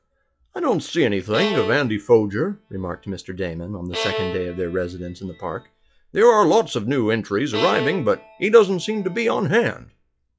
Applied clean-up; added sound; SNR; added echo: classical method log-MMSE.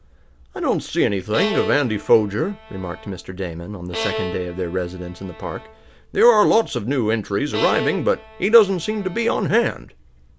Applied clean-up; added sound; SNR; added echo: none; Bowed string instrument; 11 dB; none.